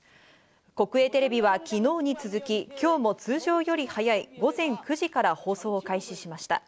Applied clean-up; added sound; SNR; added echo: none; none; none; none.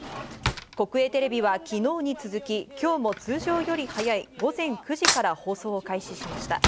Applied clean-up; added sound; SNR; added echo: none; Cutlery, silverware / Drawer open or close; 6 dB; none.